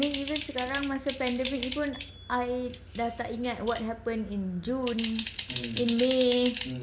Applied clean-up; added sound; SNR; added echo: none; Typing; 3 dB; none.